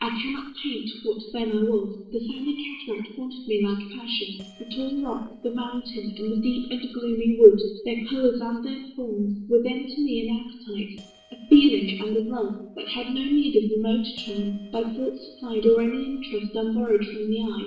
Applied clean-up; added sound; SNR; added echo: neural separator model SepFormer DNS4.